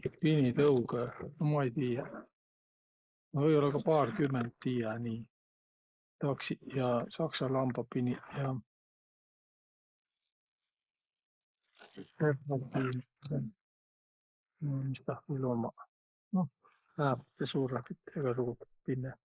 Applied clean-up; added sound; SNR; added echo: neural mask model Resemble Enhance denoiser.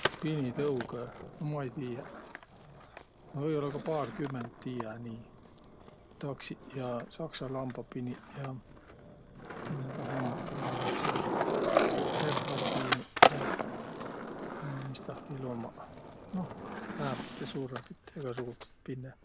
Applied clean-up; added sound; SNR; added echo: none; Skateboard; -3 dB; none.